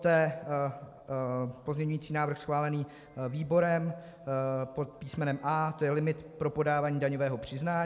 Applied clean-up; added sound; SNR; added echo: none; none; none; none.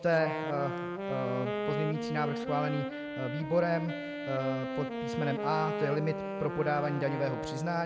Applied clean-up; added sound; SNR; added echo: none; Wind instrument, woodwind instrument; 3 dB; none.